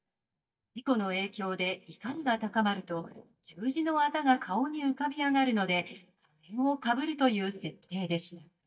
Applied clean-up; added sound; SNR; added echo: neural mask model DeepFilterNet 3.